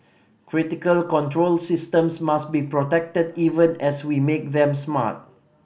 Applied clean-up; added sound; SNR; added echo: none; none; none; none.